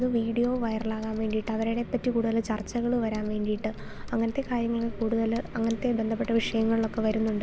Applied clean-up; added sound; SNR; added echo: none; Computer keyboard; 13 dB; none.